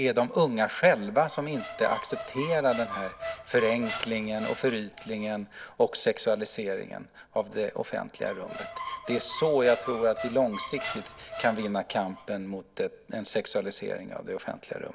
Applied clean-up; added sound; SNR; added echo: none; Squeak; 13 dB; none.